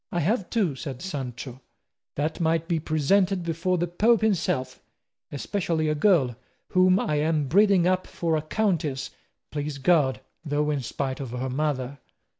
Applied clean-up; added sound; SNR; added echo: none; none; none; none.